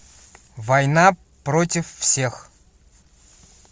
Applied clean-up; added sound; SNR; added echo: none; none; none; none.